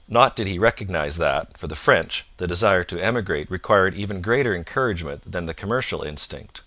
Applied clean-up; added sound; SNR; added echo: none; none; none; none.